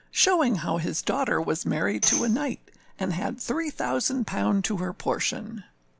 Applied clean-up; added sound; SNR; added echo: none; Tambourine; 6 dB; none.